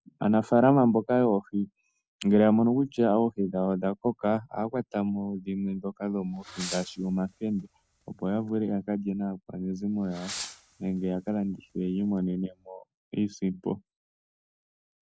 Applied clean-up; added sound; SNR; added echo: none; Fireworks; 17 dB; none.